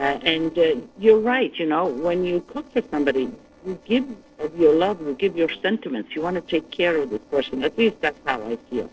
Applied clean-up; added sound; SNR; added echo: neural separator model SepFormer DNS4.